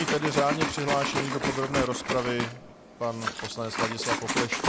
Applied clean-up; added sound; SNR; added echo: none; Liquid; 1 dB; none.